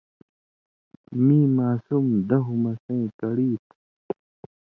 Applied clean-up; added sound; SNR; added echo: none; none; none; none.